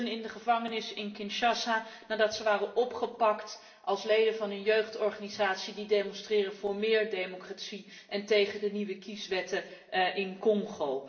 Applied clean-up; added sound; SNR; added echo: none; none; none; reverberation time 0.7 s.